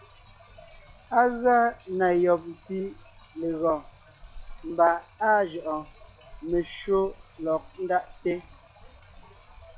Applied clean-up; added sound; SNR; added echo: classical method log-MMSE.